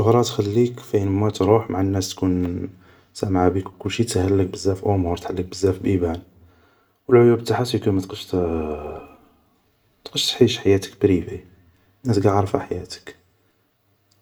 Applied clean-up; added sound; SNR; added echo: none; none; none; reverberation time 0.2 s.